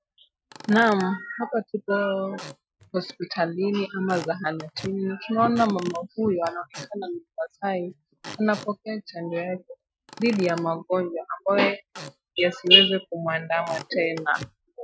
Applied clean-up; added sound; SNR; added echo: classical method Wiener filter.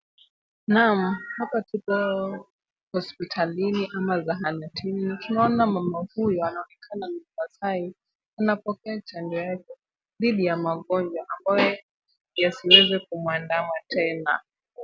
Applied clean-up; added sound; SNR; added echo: none; none; none; none.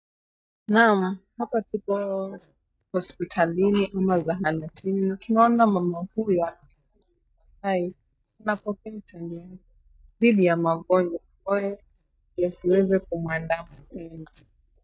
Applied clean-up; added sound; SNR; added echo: neural mask model DeepFilterNet 3.